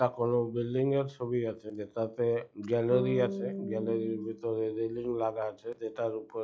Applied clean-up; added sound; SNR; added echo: classical method log-MMSE.